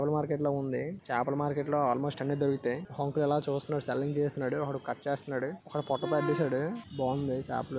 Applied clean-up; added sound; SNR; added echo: none; none; none; none.